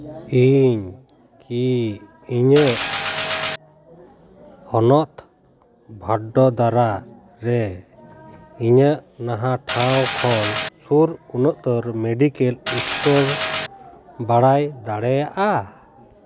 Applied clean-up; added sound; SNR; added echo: none; Mechanisms; 1 dB; none.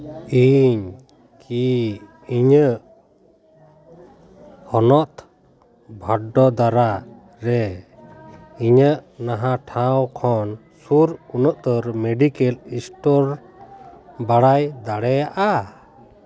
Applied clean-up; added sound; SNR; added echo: none; none; none; none.